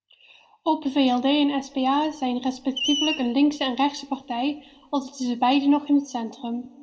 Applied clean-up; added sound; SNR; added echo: none; Screech; 11 dB; reverberation time 1.6 s.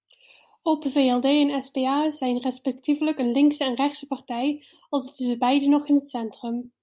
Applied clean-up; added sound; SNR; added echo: none; none; none; none.